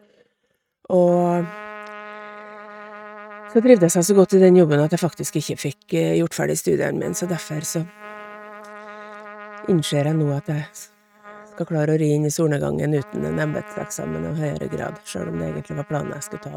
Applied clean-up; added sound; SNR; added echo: neural mask model RNNoise.